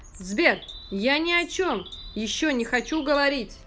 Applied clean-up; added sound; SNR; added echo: none; Bird; 20 dB; none.